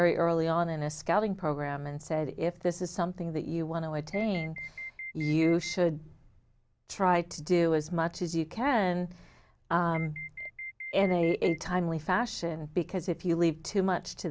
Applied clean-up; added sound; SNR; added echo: none; Alarm; 12 dB; none.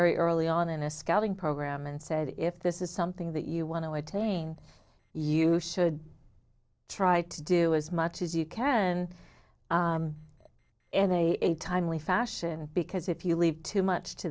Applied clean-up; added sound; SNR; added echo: neural separator model SepFormer DNS4.